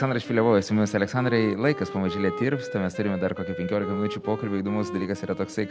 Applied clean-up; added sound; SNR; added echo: none; Wind instrument, woodwind instrument; 10 dB; none.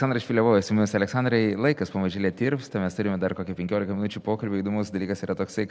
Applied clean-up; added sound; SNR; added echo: none; none; none; none.